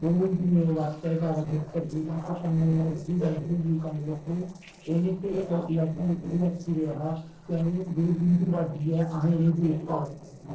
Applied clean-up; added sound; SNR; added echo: neural separator model SepFormer DNS4.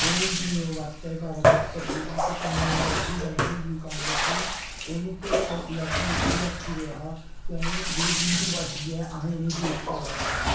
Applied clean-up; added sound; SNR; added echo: none; Bathtub (filling or washing); -4 dB; reverberation time 0.6 s.